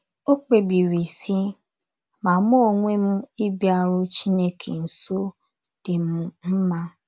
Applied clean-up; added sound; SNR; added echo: none; none; none; none.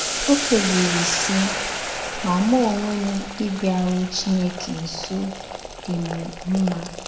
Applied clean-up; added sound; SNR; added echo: none; Boiling; 5 dB; reverberation time 0.9 s.